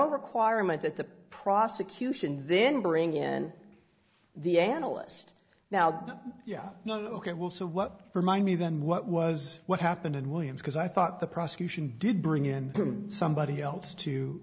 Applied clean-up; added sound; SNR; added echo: none; none; none; none.